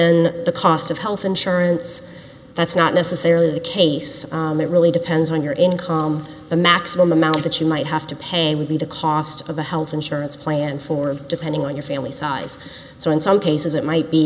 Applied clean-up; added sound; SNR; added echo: none; none; none; none.